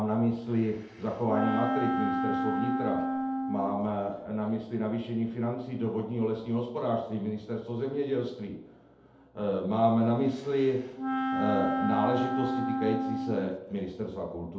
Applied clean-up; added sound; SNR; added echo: none; Wind instrument, woodwind instrument; 1 dB; reverberation time 2.0 s.